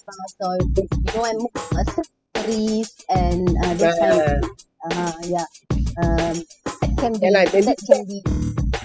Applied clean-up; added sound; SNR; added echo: classical method spectral subtraction.